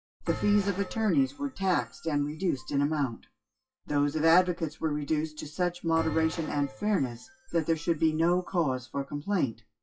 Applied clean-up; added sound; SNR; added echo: classical method WPE with log-MMSE.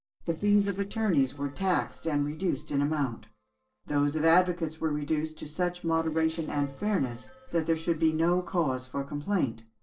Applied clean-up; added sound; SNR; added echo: neural separator model SepFormer DNS4.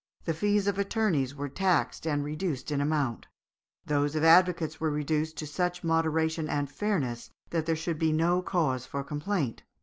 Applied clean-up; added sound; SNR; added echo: none; none; none; none.